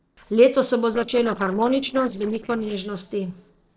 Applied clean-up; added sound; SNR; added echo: neural separator model SepFormer DNS4.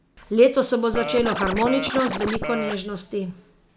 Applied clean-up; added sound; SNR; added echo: none; Scratching (performance technique); 5 dB; none.